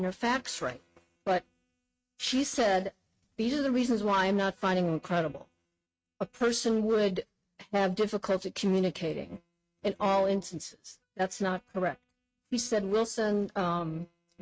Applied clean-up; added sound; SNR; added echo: neural mask model RNNoise.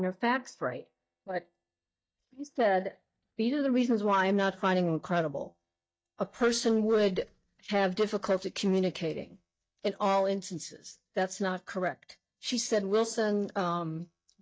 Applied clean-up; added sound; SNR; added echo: neural mask model DeepFilterNet 3.